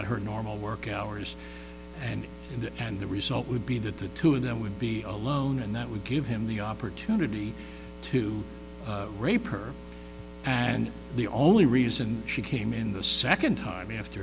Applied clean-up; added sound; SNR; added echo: none; none; none; none.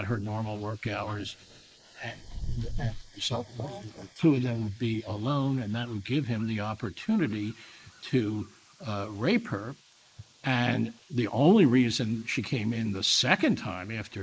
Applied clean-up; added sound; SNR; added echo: neural mask model Resemble Enhance denoiser.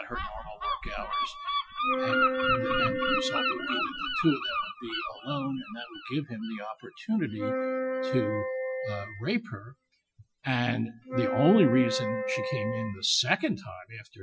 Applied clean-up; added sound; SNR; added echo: classical method Wiener filter.